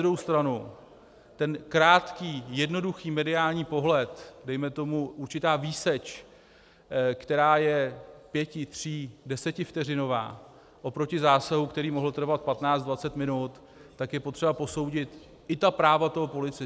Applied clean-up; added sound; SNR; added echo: none; none; none; none.